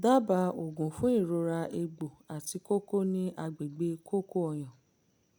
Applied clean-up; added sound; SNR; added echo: none; none; none; none.